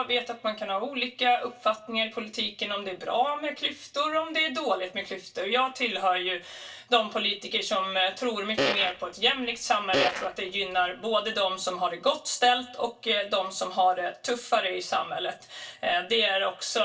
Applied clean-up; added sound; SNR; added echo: neural separator model SepFormer DNS4.